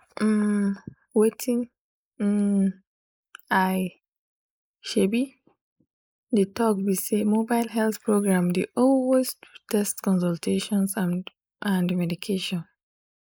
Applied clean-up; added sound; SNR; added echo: neural mask model Resemble Enhance denoiser.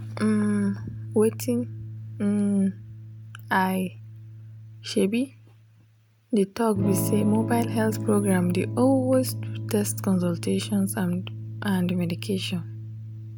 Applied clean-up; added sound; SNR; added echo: none; Electric guitar / Strum; 7 dB; none.